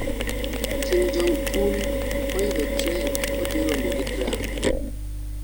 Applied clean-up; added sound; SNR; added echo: none; Mechanisms; -4 dB; none.